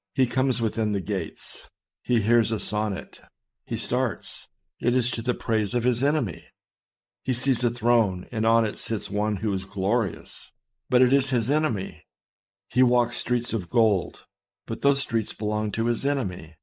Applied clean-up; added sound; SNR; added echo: neural mask model Resemble Enhance denoiser.